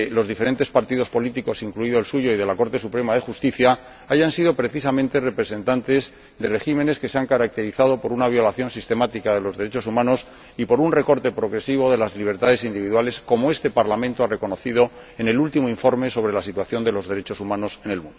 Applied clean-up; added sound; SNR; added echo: none; none; none; none.